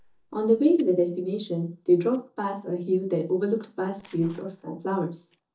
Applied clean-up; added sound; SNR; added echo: neural mask model DeepFilterNet 3.